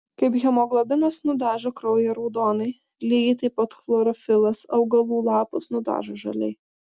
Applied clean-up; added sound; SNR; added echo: none; none; none; none.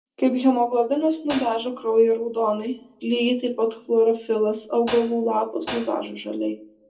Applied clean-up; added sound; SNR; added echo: none; Hi-hat; 12 dB; reverberation time 0.2 s.